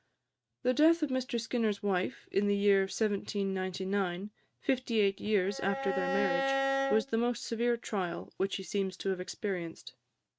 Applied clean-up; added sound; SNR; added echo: neural mask model RNNoise.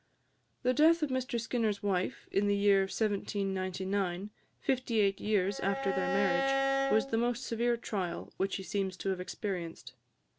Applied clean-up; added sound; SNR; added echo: none; Bowed string instrument; 2 dB; none.